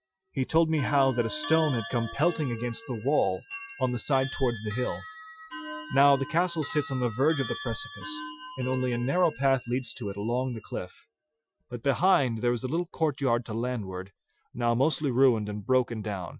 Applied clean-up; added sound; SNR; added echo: classical method Wiener filter.